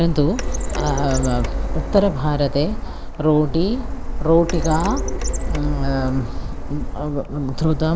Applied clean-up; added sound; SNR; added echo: none; Printer; 2 dB; none.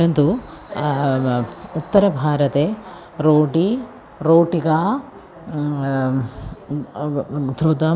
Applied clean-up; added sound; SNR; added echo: none; none; none; none.